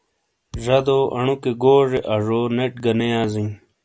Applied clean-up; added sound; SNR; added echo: none; Thump, thud; 19 dB; none.